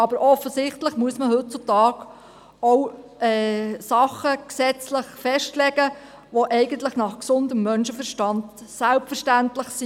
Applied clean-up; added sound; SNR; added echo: none; none; none; none.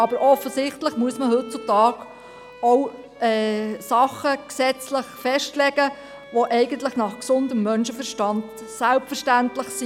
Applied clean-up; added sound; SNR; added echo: none; Bowed string instrument; 20 dB; none.